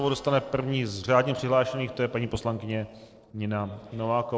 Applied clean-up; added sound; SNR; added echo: neural separator model SepFormer DNS4.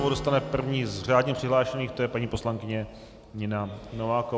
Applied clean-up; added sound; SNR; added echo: none; Acoustic guitar; 15 dB; none.